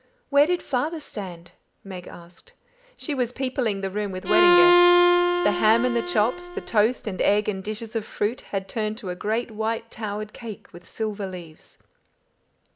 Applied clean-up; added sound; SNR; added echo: none; Bowed string instrument; -5 dB; none.